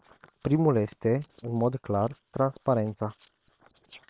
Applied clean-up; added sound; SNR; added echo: neural separator model SepFormer WHAM!.